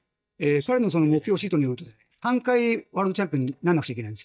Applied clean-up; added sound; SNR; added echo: neural mask model DeepFilterNet 3.